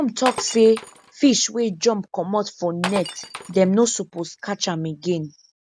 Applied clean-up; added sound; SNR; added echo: none; Glass; 14 dB; none.